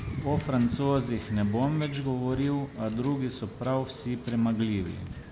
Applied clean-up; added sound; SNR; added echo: none; Wind / Ocean / Boat, Water vehicle; 11 dB; none.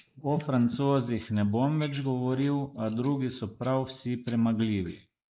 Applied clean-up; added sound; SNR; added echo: neural mask model Resemble Enhance denoiser.